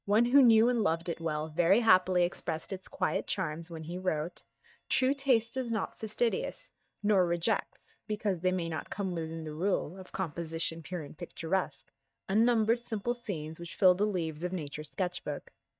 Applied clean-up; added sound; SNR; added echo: neural mask model DeepFilterNet 3.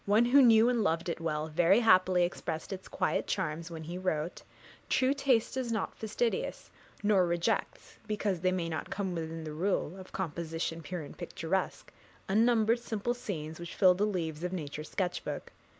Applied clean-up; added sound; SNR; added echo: none; none; none; none.